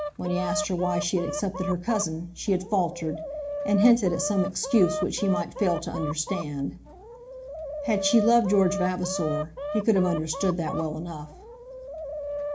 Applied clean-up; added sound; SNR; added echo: none; Chicken, rooster; 7 dB; reverberation time 0.4 s.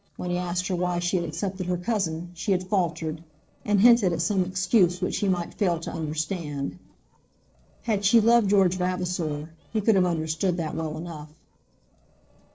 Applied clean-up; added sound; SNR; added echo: neural separator model SepFormer DNS4.